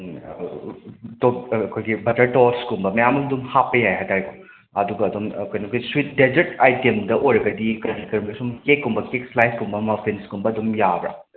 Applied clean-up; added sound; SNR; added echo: none; none; none; none.